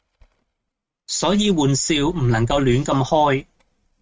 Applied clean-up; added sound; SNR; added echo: neural mask model RNNoise.